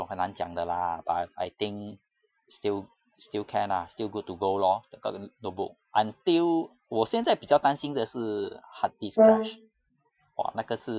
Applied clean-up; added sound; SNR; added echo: classical method Wiener filter.